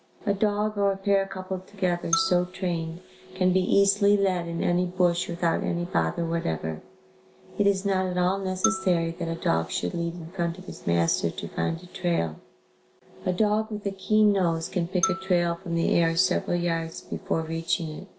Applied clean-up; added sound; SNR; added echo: none; Marimba, xylophone; 11 dB; none.